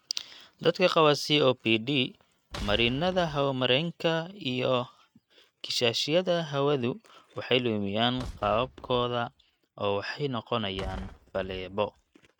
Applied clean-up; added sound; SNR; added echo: neural mask model RNNoise.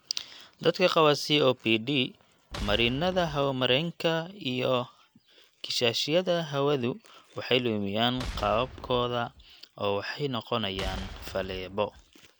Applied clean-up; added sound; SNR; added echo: none; Boom; 12 dB; none.